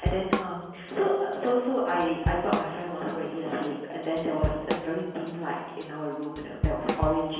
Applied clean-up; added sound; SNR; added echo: none; Drum / Drum kit; 5 dB; reverberation time 1.2 s.